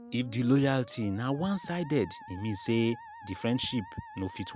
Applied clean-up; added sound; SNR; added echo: none; Musical instrument; 17 dB; none.